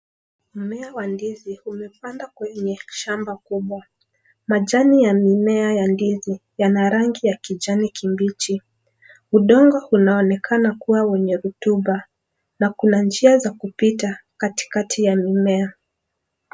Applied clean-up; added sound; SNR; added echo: none; none; none; none.